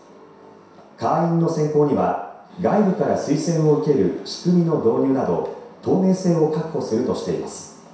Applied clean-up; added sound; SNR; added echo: none; none; none; reverberation time 0.7 s.